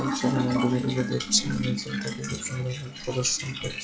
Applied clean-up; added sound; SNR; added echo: classical method log-MMSE.